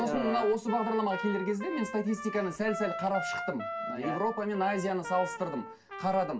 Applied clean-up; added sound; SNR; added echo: none; Trumpet; 9 dB; reverberation time 0.2 s.